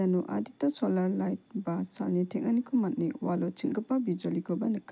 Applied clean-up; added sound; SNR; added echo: none; none; none; none.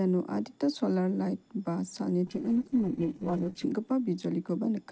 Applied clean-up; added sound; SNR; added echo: neural separator model SepFormer DNS4.